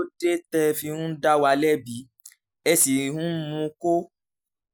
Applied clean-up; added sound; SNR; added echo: none; none; none; none.